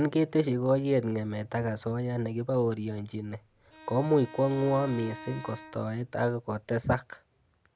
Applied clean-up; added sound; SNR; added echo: none; Bowed string instrument; 18 dB; none.